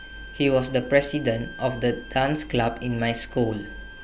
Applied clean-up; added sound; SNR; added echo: none; Bowed string instrument; 18 dB; none.